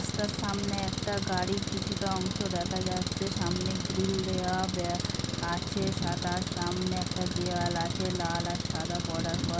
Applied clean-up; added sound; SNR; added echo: none; Engine; 1 dB; none.